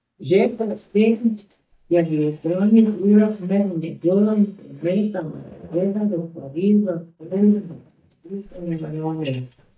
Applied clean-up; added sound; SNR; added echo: neural mask model DeepFilterNet 3.